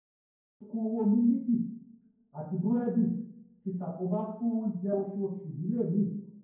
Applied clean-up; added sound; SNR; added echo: none; none; none; reverberation time 0.9 s.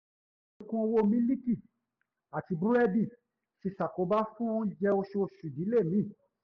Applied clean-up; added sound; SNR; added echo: none; none; none; none.